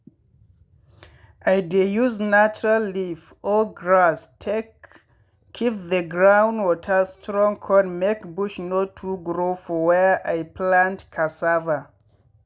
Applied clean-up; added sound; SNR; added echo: none; none; none; none.